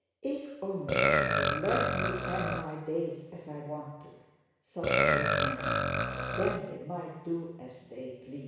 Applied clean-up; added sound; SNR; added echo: none; Burping, eructation; -5 dB; reverberation time 1.1 s.